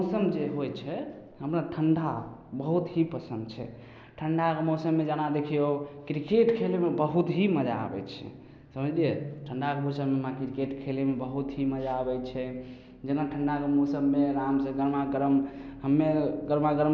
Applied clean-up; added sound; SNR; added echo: none; none; none; none.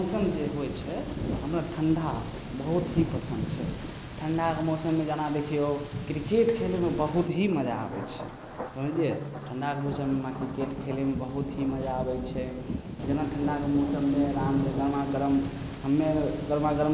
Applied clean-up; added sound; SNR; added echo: none; Thunder; 7 dB; none.